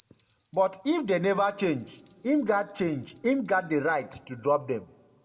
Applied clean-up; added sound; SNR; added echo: none; Bell; 10 dB; reverberation time 0.4 s.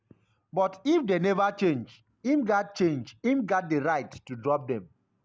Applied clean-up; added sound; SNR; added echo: none; none; none; none.